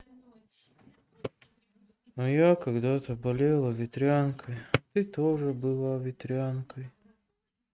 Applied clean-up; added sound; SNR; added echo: neural mask model RNNoise.